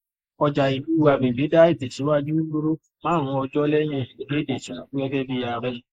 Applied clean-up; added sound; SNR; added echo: neural mask model Resemble Enhance denoiser.